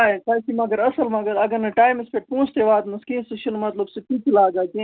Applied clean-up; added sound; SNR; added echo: none; none; none; none.